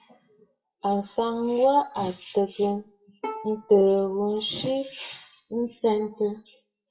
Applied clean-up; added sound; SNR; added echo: classical method WPE with log-MMSE.